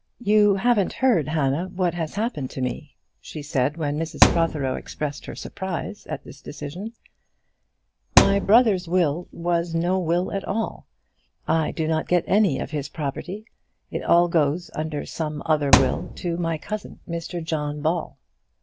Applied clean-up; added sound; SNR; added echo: none; Thump, thud; 0 dB; none.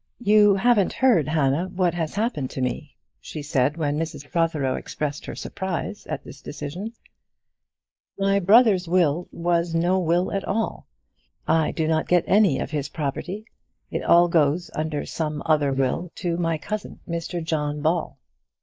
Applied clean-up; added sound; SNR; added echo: neural mask model Resemble Enhance denoiser.